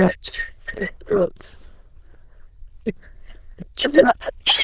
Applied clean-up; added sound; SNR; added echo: neural diffusion model UNIVERSE++.